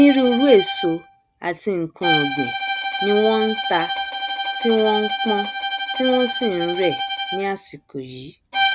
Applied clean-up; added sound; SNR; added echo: none; Bowed string instrument; 3 dB; none.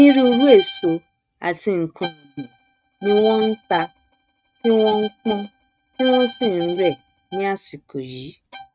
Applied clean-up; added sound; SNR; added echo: neural mask model RNNoise.